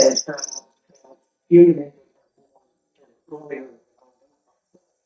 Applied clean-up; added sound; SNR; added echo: neural mask model DeepFilterNet 3.